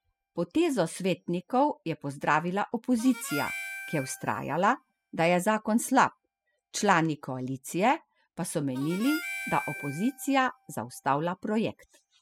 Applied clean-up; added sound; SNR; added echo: classical method spectral subtraction.